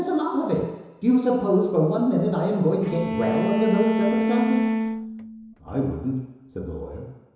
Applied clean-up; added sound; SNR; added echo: none; Bowed string instrument; 1 dB; reverberation time 1.0 s.